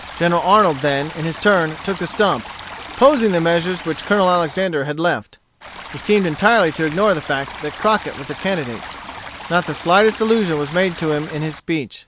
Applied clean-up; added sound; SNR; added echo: none; Stream; 15 dB; none.